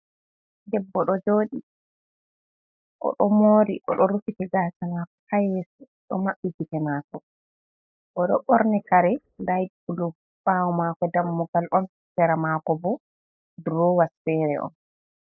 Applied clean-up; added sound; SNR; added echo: neural mask model Resemble Enhance denoiser.